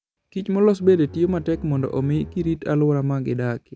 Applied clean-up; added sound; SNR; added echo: none; Bowed string instrument; 17 dB; none.